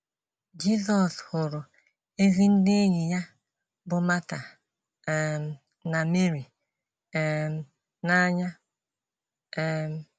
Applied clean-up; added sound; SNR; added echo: none; none; none; none.